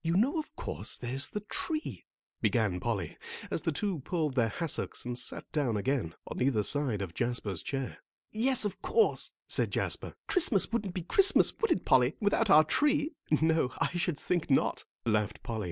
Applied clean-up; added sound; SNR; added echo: none; none; none; none.